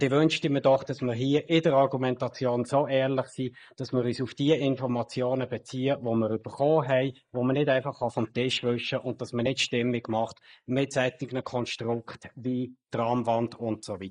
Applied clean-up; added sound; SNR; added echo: neural mask model Resemble Enhance denoiser.